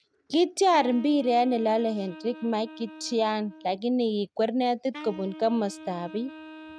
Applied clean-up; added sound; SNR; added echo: neural mask model RNNoise.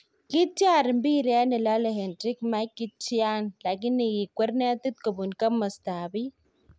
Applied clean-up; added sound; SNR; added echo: none; none; none; none.